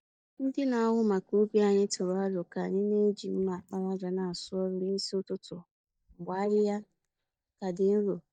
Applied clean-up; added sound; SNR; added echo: neural mask model DeepFilterNet 3.